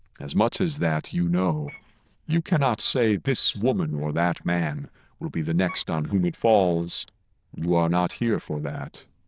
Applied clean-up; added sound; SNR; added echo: neural diffusion model UNIVERSE++.